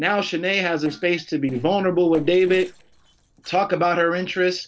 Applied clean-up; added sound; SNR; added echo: neural separator model SepFormer DNS4.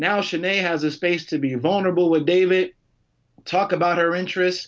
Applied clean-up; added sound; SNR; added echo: none; none; none; none.